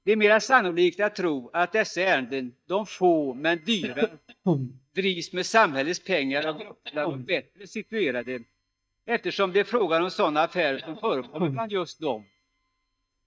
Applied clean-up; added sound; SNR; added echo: neural mask model DeepFilterNet 3.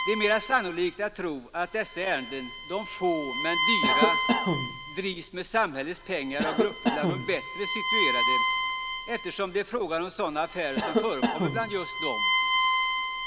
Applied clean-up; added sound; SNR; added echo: none; Cough + Bowed string instrument; -4 dB; none.